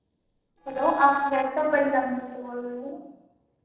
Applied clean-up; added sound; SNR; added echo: neural separator model SepFormer DNS4.